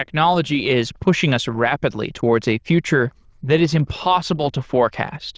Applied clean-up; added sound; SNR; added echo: neural diffusion model UNIVERSE++.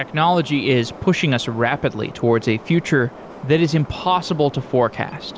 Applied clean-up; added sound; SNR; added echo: none; Subway, metro, underground; 18 dB; none.